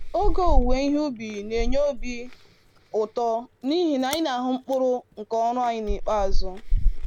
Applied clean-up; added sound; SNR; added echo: none; Chewing, mastication; -1 dB; none.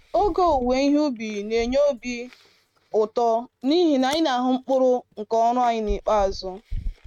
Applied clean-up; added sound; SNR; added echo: neural mask model RNNoise.